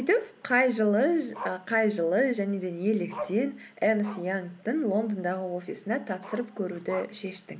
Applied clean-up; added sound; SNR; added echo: none; Growling; 18 dB; none.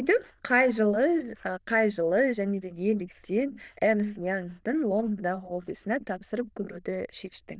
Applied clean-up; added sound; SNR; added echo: neural diffusion model UNIVERSE++.